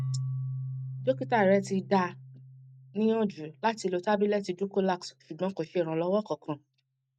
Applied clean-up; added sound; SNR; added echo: none; Keyboard (musical); 11 dB; none.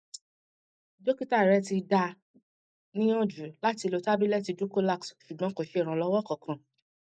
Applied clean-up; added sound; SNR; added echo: neural mask model Resemble Enhance denoiser.